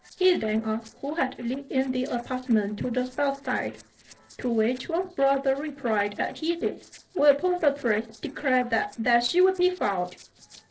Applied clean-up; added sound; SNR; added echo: neural separator model SepFormer DNS4.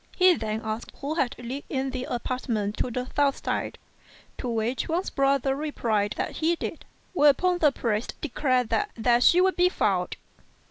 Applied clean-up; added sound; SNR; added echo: none; none; none; none.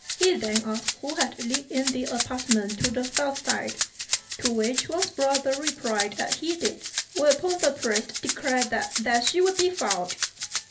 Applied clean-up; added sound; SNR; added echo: none; Rattle (instrument); 4 dB; reverberation time 0.3 s.